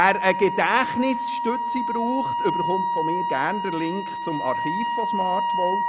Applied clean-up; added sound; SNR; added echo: none; Wind instrument, woodwind instrument; 0 dB; none.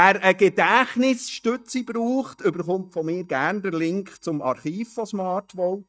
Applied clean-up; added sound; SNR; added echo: neural mask model DeepFilterNet 3.